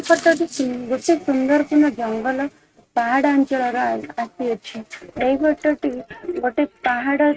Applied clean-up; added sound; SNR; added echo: neural mask model RNNoise.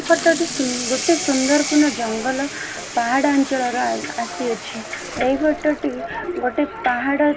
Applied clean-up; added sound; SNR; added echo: none; Sink (filling or washing) / Water tap, faucet; 10 dB; none.